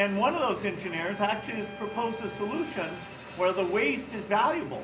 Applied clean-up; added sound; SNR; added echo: none; Trumpet; 17 dB; reverberation time 0.5 s.